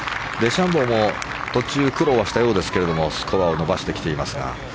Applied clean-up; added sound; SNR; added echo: none; none; none; none.